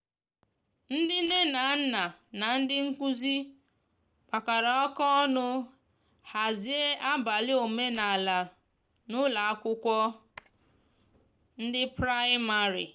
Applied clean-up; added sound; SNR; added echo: neural separator model SepFormer DNS4.